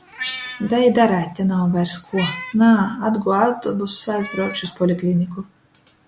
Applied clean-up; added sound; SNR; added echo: none; Meow; 15 dB; none.